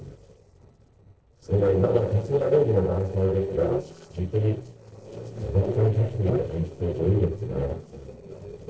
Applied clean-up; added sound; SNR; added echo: neural separator model SepFormer DNS4.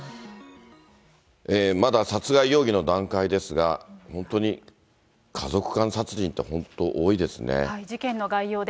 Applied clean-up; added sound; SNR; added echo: none; none; none; none.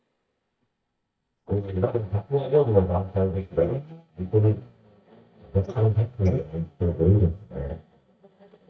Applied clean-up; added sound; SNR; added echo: neural mask model DeepFilterNet 3.